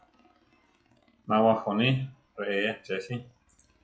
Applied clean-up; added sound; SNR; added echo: classical method log-MMSE.